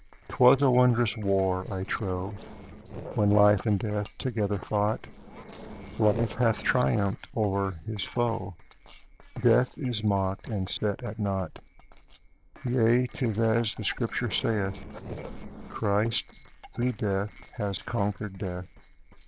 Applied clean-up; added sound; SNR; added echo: neural separator model SepFormer DNS4.